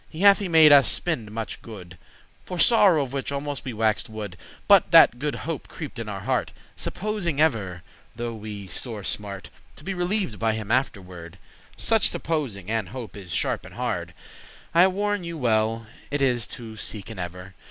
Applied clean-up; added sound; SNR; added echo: none; none; none; none.